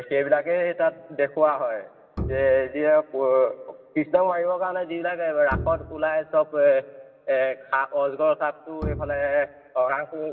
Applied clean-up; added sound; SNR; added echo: none; Bowed string instrument; 12 dB; reverberation time 2.9 s.